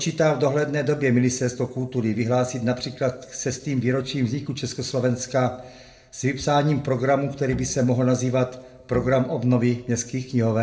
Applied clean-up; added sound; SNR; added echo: none; Bowed string instrument; 16 dB; reverberation time 0.5 s.